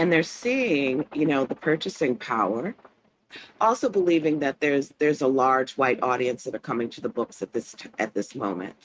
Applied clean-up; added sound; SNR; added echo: neural mask model RNNoise.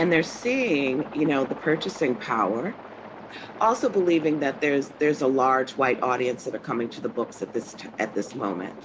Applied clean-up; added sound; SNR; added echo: none; Aircraft; 17 dB; none.